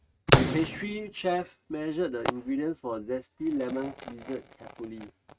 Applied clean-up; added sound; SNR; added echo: neural mask model RNNoise.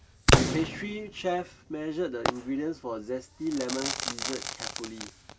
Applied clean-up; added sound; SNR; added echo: none; Crackle / Fireworks; -3 dB; none.